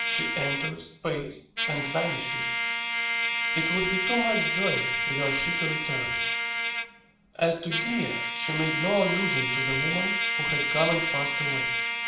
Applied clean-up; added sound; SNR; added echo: none; Trumpet; -3 dB; reverberation time 0.6 s.